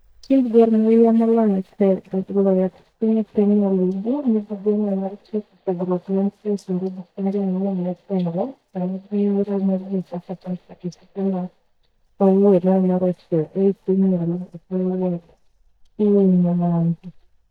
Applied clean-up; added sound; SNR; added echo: neural mask model DeepFilterNet 3.